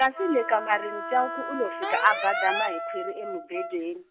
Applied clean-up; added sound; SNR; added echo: none; Alarm + Wind instrument, woodwind instrument; 5 dB; none.